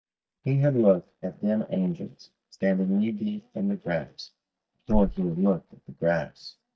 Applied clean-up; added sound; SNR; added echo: neural mask model DeepFilterNet 3.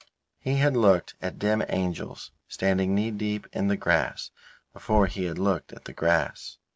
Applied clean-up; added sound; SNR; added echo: none; none; none; none.